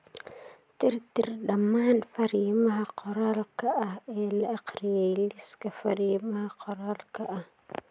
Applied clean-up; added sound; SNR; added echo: none; none; none; none.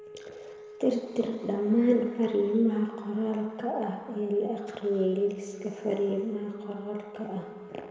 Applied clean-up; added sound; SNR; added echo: none; Wind instrument, woodwind instrument; 18 dB; reverberation time 2.0 s.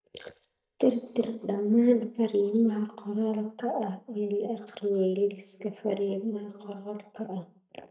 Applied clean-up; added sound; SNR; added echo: neural mask model DeepFilterNet 3.